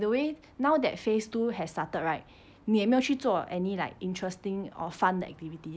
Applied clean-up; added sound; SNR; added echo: none; none; none; none.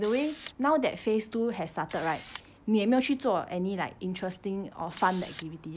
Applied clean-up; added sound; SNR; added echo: none; Camera; 18 dB; none.